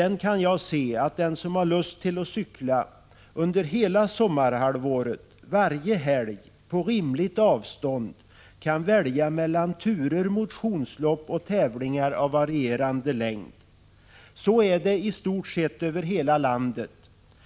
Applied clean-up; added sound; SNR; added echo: none; none; none; none.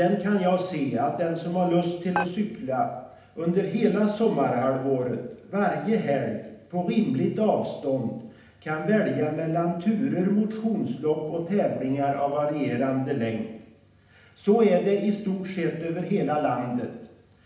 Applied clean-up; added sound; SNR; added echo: none; Dishes, pots, and pans; 9 dB; reverberation time 0.8 s.